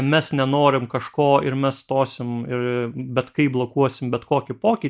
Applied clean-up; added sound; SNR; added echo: none; none; none; none.